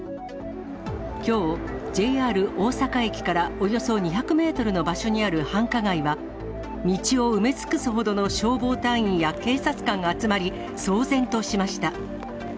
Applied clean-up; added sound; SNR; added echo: none; none; none; none.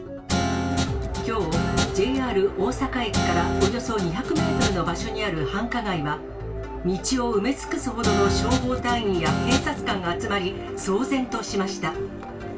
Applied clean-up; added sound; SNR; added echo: none; Guitar; 1 dB; reverberation time 0.2 s.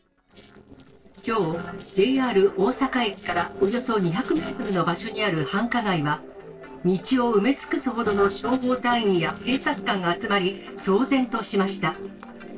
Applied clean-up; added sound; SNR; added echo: neural separator model SepFormer DNS4.